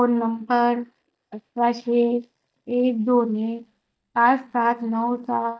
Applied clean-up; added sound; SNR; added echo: neural mask model DeepFilterNet 3.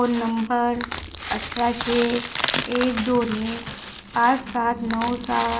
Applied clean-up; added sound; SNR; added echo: none; Crushing; 5 dB; reverberation time 0.4 s.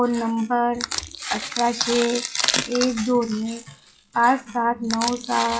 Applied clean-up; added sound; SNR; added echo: classical method WPE with log-MMSE.